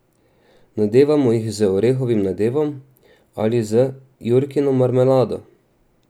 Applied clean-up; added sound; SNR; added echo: none; none; none; none.